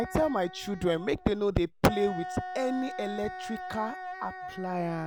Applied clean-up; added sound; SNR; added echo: none; Wind instrument, woodwind instrument; 10 dB; none.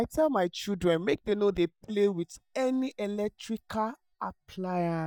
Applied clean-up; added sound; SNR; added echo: neural mask model DeepFilterNet 3.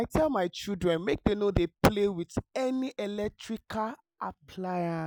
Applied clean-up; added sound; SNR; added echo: none; none; none; none.